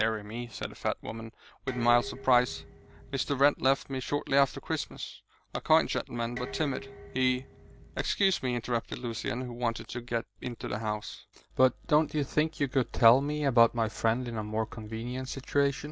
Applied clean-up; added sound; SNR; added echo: none; Dishes, pots, and pans; 17 dB; none.